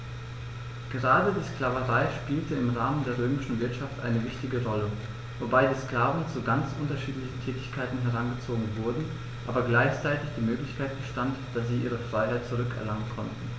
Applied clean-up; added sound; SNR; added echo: none; none; none; none.